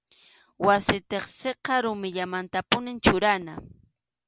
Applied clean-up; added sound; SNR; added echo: none; none; none; none.